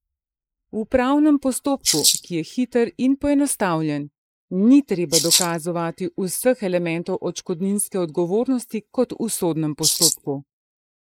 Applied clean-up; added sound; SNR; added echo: neural mask model Resemble Enhance denoiser.